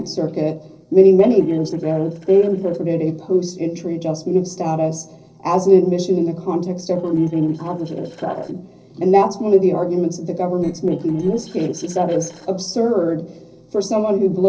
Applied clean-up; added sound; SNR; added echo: neural separator model SepFormer DNS4.